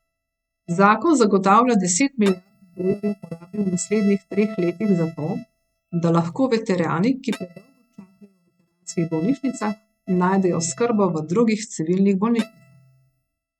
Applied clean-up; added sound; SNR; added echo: neural mask model RNNoise.